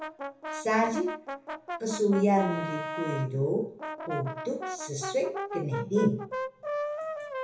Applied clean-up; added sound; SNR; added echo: none; Brass instrument; 6 dB; reverberation time 1.0 s.